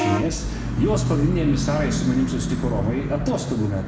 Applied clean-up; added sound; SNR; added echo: none; Bus / Vehicle horn, car horn, honking; 1 dB; reverberation time 0.9 s.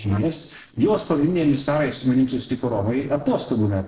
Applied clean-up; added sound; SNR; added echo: neural separator model SepFormer DNS4.